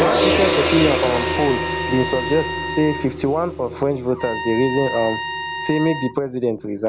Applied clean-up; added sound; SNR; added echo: none; Gong + Trumpet; 2 dB; none.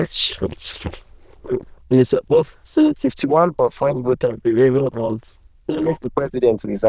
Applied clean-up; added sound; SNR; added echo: neural diffusion model UNIVERSE++.